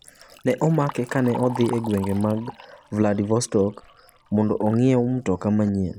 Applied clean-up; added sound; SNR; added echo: none; Liquid; 19 dB; none.